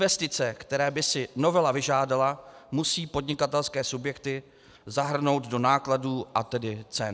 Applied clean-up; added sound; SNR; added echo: none; none; none; none.